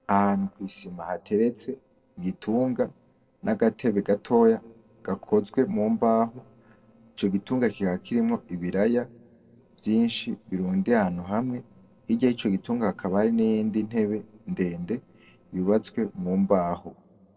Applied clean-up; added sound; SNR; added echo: neural separator model SepFormer DNS4.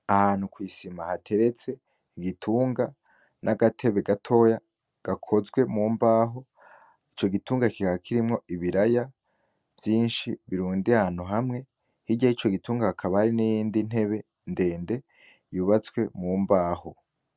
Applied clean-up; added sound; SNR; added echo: none; none; none; none.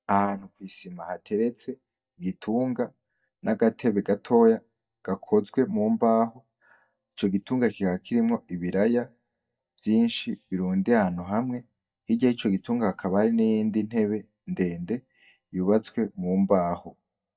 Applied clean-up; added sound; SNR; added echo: neural mask model DeepFilterNet 3.